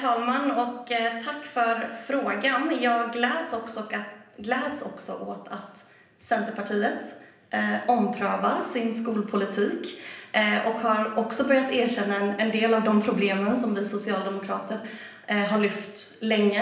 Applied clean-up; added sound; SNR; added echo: none; none; none; reverberation time 0.8 s.